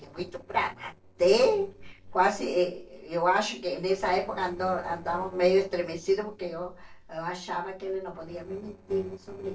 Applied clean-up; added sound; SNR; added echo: neural separator model SepFormer DNS4.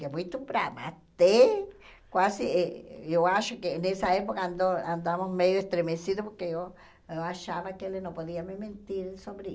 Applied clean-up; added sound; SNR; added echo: none; none; none; none.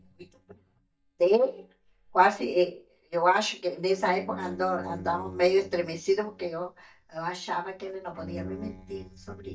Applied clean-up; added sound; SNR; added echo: neural mask model DeepFilterNet 3.